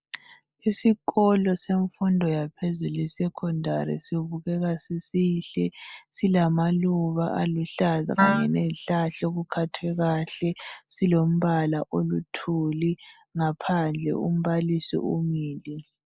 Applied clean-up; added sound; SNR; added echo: neural mask model Resemble Enhance denoiser.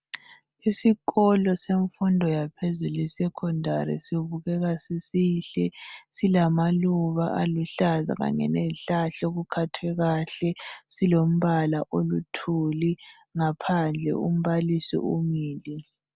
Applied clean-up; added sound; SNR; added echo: none; none; none; none.